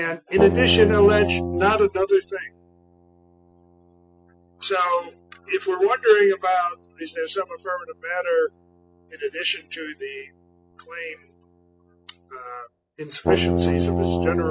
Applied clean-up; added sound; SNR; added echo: classical method spectral subtraction.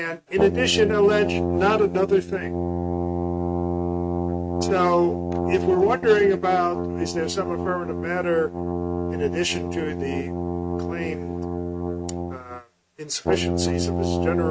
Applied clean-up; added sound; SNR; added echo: neural mask model RNNoise.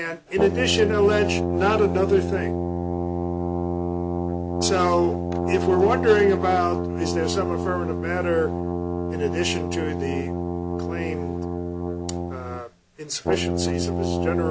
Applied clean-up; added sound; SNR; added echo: none; Brass instrument; 0 dB; none.